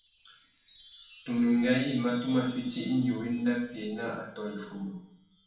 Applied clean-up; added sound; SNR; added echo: none; Chime; 12 dB; reverberation time 0.7 s.